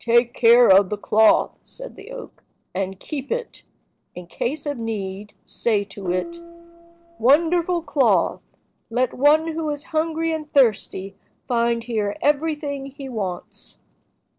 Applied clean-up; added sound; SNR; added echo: neural separator model SepFormer DNS4.